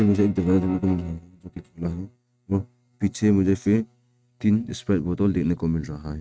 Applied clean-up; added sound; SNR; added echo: neural mask model RNNoise.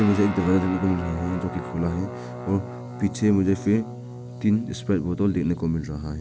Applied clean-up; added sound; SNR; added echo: none; Guitar; 11 dB; none.